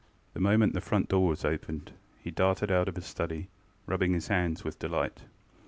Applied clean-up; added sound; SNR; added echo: none; none; none; none.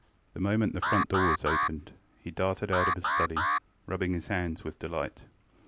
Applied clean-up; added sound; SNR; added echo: none; Alarm; -1 dB; none.